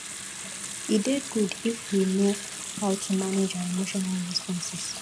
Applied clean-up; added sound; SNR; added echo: none; Bathtub (filling or washing) / Sink (filling or washing) / Water tap, faucet + Sink (filling or washing) / Water tap, faucet; 8 dB; none.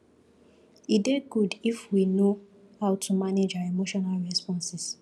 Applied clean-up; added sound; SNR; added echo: none; none; none; none.